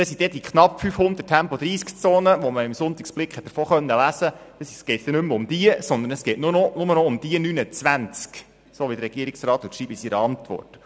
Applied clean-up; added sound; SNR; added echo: none; none; none; none.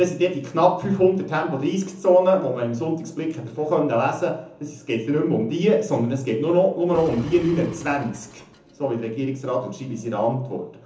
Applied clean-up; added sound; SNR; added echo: none; Engine; 17 dB; reverberation time 0.6 s.